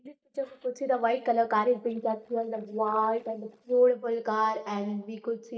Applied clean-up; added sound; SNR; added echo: neural mask model DeepFilterNet 3.